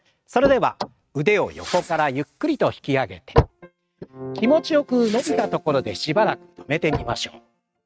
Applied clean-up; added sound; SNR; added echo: neural mask model RNNoise.